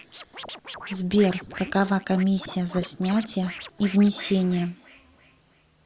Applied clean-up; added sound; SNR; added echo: none; Scratching (performance technique); 16 dB; none.